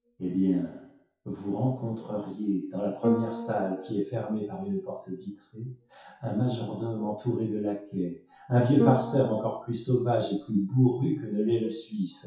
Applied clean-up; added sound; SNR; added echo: classical method WPE with log-MMSE.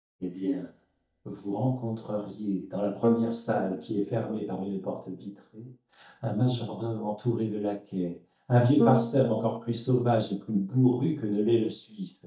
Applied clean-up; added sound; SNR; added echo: neural mask model DeepFilterNet 3.